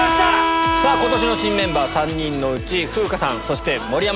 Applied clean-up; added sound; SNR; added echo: none; Harmonica; 2 dB; none.